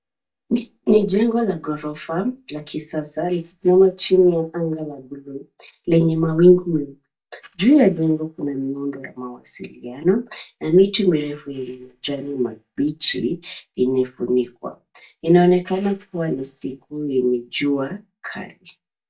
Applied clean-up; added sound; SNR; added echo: neural mask model DeepFilterNet 3.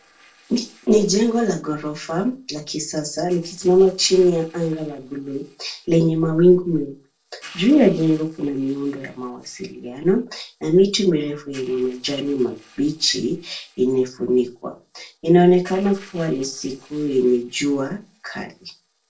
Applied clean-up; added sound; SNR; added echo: neural separator model SepFormer DNS4.